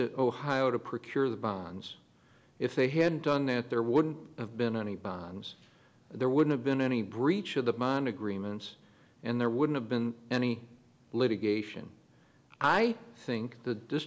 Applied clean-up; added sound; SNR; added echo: none; none; none; none.